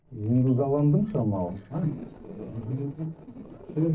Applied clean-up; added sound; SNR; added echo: neural separator model SepFormer DNS4.